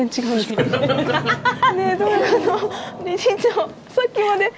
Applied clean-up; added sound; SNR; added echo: none; none; none; none.